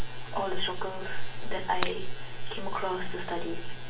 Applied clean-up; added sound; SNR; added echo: none; Shatter; 11 dB; reverberation time 0.3 s.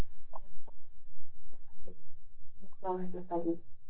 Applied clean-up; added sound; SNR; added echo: neural mask model DeepFilterNet 3.